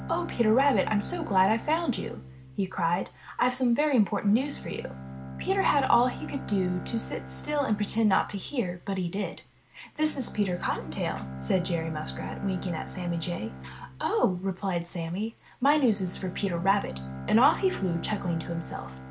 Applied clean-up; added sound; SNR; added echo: none; Bowed string instrument; 12 dB; none.